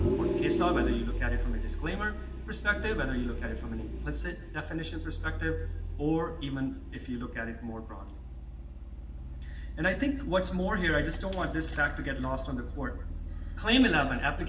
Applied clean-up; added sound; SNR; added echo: none; Vehicle; 2 dB; reverberation time 0.8 s.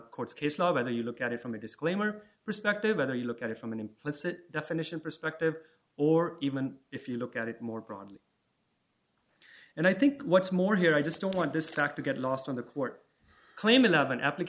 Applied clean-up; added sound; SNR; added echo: none; none; none; none.